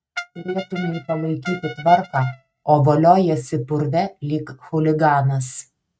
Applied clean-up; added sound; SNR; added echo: neural mask model RNNoise.